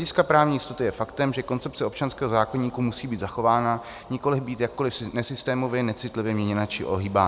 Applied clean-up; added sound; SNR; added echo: none; none; none; none.